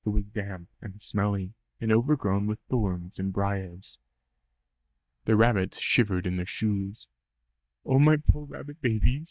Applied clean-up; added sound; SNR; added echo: neural mask model DeepFilterNet 3.